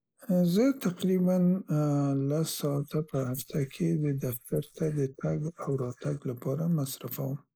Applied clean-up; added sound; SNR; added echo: neural mask model Resemble Enhance denoiser.